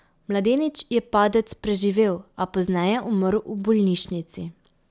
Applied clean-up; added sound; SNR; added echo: none; none; none; none.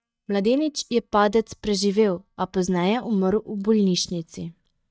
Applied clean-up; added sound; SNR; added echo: neural mask model DeepFilterNet 3.